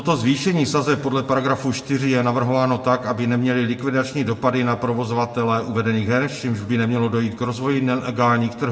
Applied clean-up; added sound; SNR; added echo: none; none; none; reverberation time 1.3 s.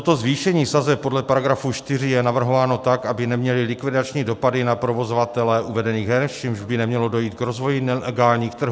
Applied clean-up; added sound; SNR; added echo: none; none; none; none.